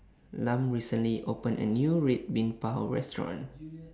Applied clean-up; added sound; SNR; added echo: none; none; none; none.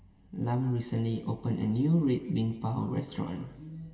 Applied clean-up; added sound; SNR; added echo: none; none; none; reverberation time 1.4 s.